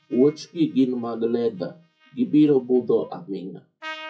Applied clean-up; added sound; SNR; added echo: classical method WPE with log-MMSE.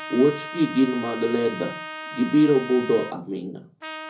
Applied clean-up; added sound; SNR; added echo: none; Trumpet; 13 dB; reverberation time 0.4 s.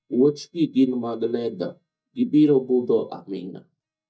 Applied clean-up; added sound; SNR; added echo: neural mask model DeepFilterNet 3.